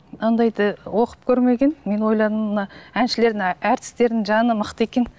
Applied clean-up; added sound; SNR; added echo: none; none; none; none.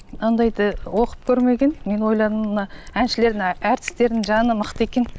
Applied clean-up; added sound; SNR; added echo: none; Cat; 15 dB; none.